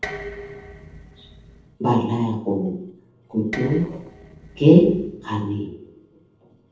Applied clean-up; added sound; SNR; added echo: neural separator model SepFormer DNS4.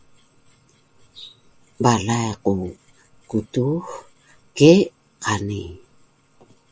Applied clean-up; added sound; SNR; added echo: none; none; none; none.